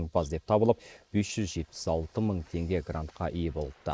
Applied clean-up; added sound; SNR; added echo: neural mask model Resemble Enhance denoiser.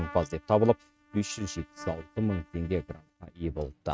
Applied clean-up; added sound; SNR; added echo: neural mask model RNNoise.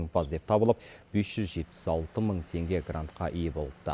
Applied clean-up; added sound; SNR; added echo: none; none; none; none.